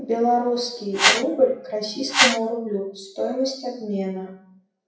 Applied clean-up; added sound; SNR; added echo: classical method WPE with log-MMSE.